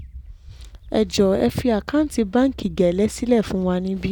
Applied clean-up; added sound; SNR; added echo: none; Bird; 18 dB; none.